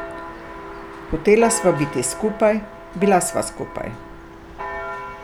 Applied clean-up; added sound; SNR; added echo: none; Church bell; 10 dB; none.